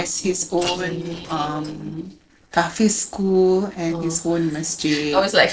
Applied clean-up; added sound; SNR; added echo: neural separator model SepFormer DNS4.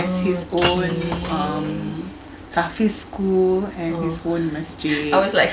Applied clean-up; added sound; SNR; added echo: none; Shatter / Crushing; 11 dB; none.